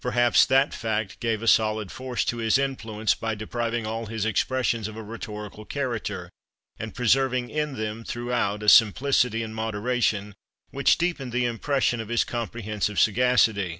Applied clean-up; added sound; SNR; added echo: none; none; none; none.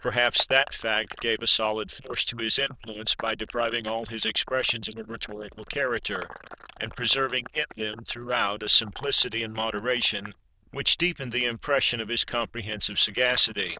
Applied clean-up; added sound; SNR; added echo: neural diffusion model UNIVERSE++.